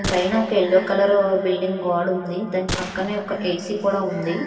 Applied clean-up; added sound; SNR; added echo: none; Gunshot, gunfire; 12 dB; reverberation time 2.5 s.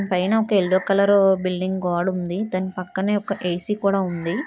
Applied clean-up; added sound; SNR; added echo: none; none; none; none.